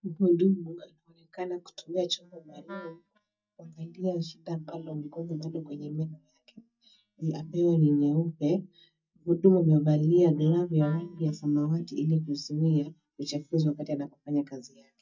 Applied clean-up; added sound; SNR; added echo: neural mask model DeepFilterNet 3.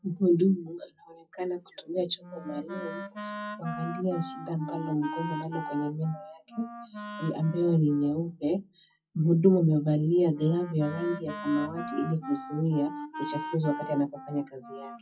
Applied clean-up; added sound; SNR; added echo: classical method WPE with log-MMSE.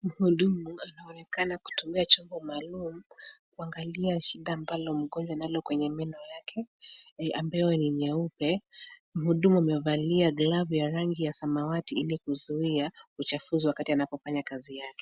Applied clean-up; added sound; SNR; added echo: none; none; none; none.